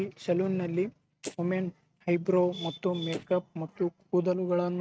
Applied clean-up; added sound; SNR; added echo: neural mask model RNNoise.